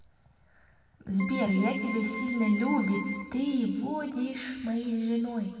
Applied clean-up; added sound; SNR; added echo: none; Keyboard (musical); 10 dB; reverberation time 2.0 s.